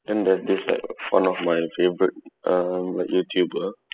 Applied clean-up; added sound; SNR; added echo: classical method spectral subtraction.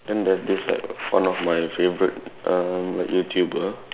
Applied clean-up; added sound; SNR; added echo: none; Finger snapping; 20 dB; none.